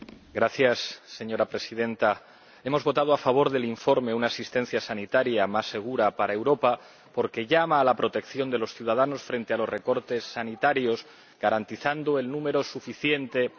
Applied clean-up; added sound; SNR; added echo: none; none; none; none.